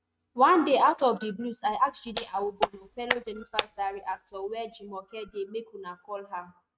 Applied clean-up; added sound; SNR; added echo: neural mask model RNNoise.